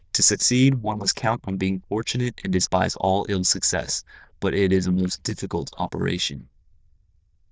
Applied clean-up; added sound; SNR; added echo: neural diffusion model UNIVERSE++.